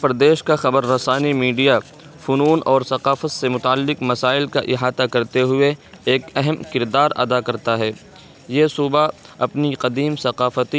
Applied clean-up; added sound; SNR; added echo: none; none; none; none.